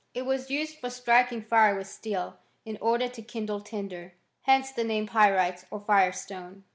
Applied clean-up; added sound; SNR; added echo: none; none; none; none.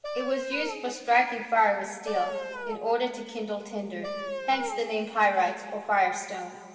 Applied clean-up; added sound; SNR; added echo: none; Wind instrument, woodwind instrument; 10 dB; reverberation time 2.5 s.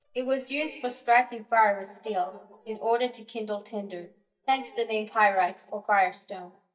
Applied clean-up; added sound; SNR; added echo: neural mask model DeepFilterNet 3.